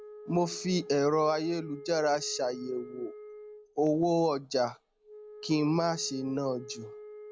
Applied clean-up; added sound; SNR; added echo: none; Wind instrument, woodwind instrument; 16 dB; none.